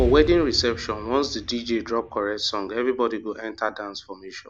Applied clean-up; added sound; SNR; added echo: none; Explosion; 11 dB; none.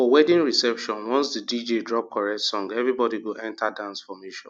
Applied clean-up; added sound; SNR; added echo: none; none; none; none.